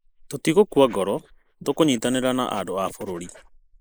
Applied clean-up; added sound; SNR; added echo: neural mask model Resemble Enhance denoiser.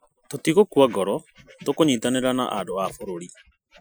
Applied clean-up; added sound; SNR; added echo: classical method Wiener filter.